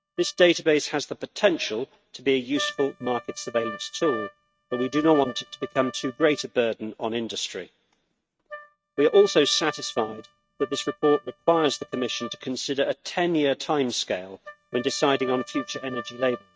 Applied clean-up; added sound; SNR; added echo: neural mask model RNNoise.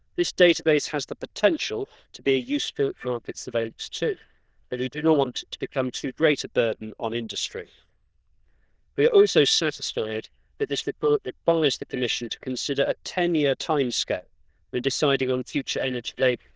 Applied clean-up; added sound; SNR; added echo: neural diffusion model UNIVERSE++.